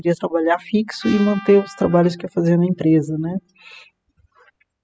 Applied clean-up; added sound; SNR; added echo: classical method spectral subtraction.